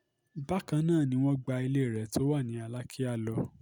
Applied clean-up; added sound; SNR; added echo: none; none; none; none.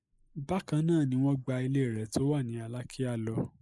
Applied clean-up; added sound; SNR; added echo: neural mask model Resemble Enhance denoiser.